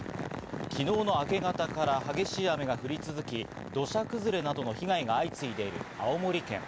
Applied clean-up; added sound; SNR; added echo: none; none; none; none.